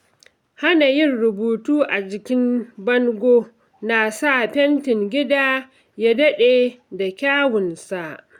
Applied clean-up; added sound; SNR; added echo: none; none; none; none.